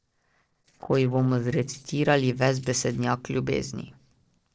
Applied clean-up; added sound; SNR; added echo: neural separator model SepFormer DNS4.